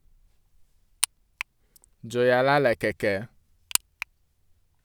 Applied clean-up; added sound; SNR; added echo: none; none; none; none.